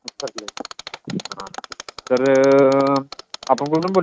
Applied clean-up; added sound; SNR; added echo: neural mask model RNNoise.